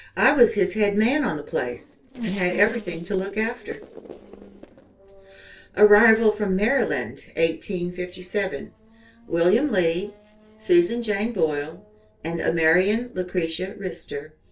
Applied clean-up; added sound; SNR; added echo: neural separator model SepFormer DNS4.